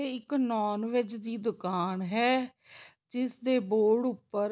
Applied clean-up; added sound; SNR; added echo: none; none; none; none.